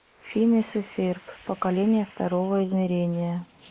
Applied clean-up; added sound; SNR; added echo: neural mask model Resemble Enhance denoiser.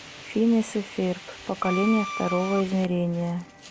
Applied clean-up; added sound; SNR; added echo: none; Bowed string instrument; 6 dB; none.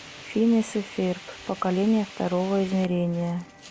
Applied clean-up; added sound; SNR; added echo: none; none; none; none.